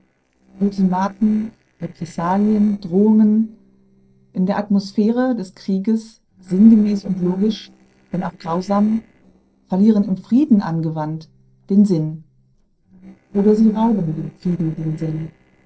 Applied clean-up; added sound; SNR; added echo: neural separator model SepFormer DNS4.